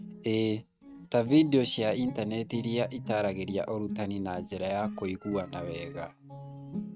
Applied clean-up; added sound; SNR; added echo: neural mask model RNNoise.